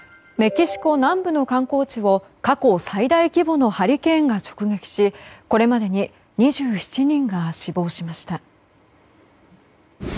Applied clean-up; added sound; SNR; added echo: none; none; none; none.